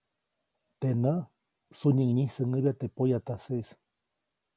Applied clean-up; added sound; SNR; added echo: none; none; none; none.